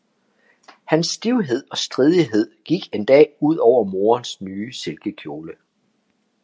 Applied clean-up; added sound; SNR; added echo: none; none; none; none.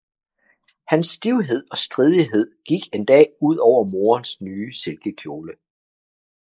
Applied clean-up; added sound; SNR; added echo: neural mask model Resemble Enhance denoiser.